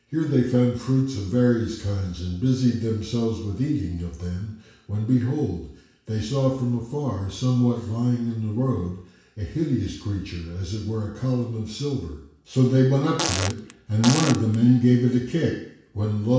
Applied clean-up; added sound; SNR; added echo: none; Fart; 6 dB; reverberation time 0.7 s.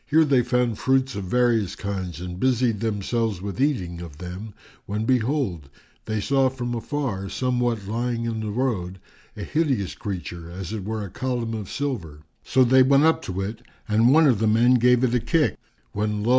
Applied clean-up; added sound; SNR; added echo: none; none; none; none.